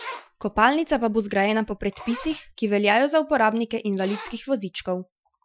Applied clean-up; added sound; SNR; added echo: classical method Wiener filter.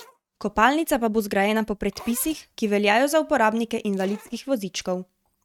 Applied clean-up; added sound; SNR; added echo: neural mask model RNNoise.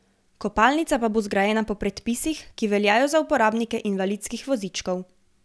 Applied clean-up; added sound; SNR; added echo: none; none; none; none.